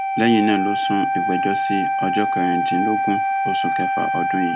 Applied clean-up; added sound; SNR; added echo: none; Wind instrument, woodwind instrument; -2 dB; none.